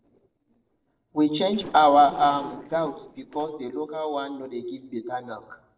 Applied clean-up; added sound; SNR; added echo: neural separator model SepFormer DNS4.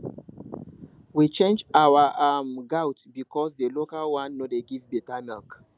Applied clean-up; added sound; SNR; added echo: none; none; none; none.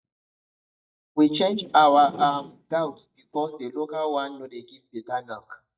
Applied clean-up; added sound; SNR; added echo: neural mask model DeepFilterNet 3.